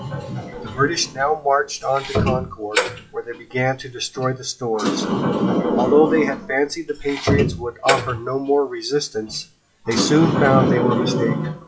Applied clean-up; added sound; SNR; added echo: classical method WPE with log-MMSE.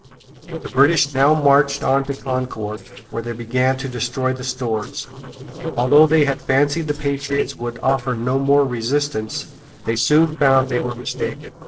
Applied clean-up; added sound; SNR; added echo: neural separator model SepFormer DNS4.